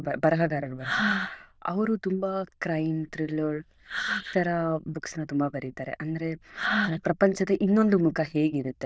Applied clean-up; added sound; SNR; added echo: neural diffusion model UNIVERSE++.